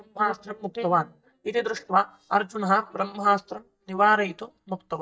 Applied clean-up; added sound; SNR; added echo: neural mask model DeepFilterNet 3.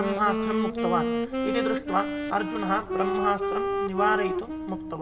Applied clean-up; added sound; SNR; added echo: none; Wind instrument, woodwind instrument; 0 dB; reverberation time 0.8 s.